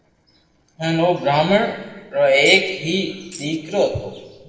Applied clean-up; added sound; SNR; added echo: neural separator model SepFormer DNS4.